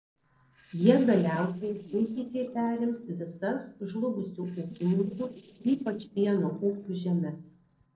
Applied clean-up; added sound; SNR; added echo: neural separator model SepFormer DNS4.